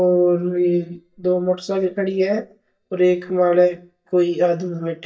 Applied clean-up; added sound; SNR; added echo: neural mask model DeepFilterNet 3.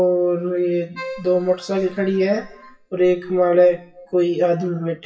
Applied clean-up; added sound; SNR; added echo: classical method WPE with log-MMSE.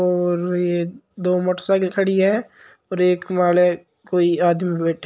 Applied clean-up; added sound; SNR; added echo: none; none; none; none.